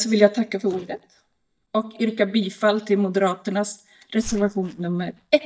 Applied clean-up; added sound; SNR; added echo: neural mask model DeepFilterNet 3.